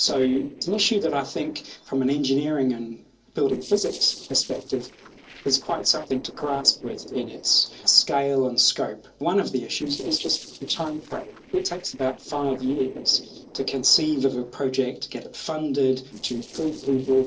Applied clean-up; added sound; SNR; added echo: neural separator model SepFormer DNS4.